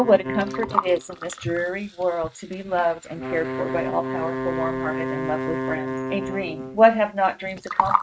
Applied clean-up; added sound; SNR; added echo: neural mask model RNNoise.